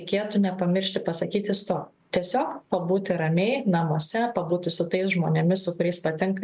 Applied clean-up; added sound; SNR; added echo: none; none; none; none.